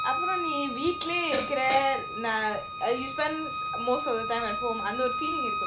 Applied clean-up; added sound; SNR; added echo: none; Bowed string instrument; 3 dB; none.